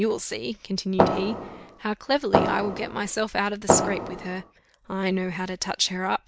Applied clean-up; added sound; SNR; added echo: none; Fireworks; -3 dB; none.